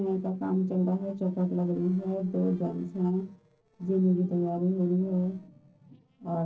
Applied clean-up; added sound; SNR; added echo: neural separator model SepFormer DNS4.